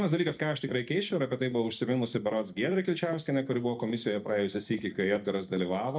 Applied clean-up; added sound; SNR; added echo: neural mask model DeepFilterNet 3.